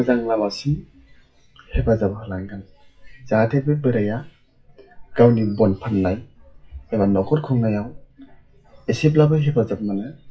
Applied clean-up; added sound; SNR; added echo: classical method WPE with log-MMSE.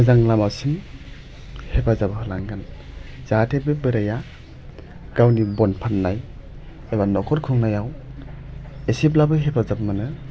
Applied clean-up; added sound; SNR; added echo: none; none; none; none.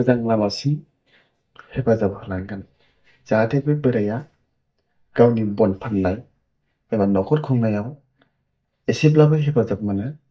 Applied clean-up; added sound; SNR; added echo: neural mask model DeepFilterNet 3.